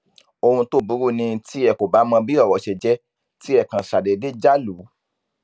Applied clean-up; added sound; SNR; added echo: none; none; none; none.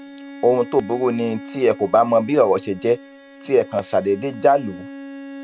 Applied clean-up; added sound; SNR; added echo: none; Bowed string instrument; 17 dB; none.